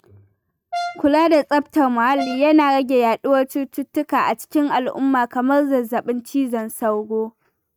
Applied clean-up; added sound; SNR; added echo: neural mask model RNNoise.